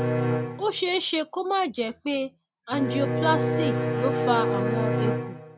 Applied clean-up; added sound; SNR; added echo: none; Bowed string instrument; -1 dB; none.